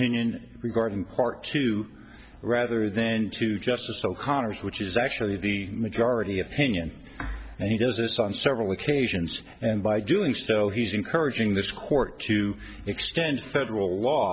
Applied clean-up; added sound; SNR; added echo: none; none; none; none.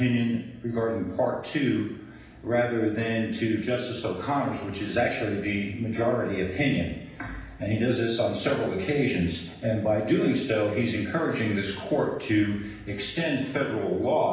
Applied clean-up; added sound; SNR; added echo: none; none; none; reverberation time 0.9 s.